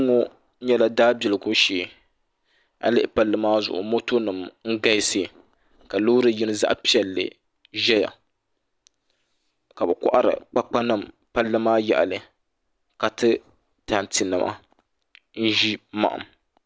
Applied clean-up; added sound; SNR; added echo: none; none; none; none.